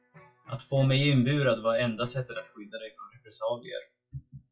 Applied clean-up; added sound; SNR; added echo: classical method WPE with log-MMSE.